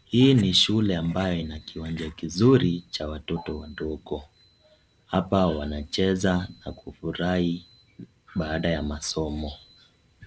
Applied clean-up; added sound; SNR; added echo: none; none; none; none.